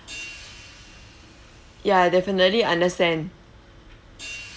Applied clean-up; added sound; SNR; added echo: none; Hi-hat; 19 dB; none.